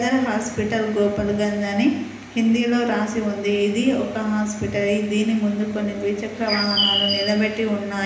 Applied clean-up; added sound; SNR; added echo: none; Bird; 2 dB; reverberation time 1.0 s.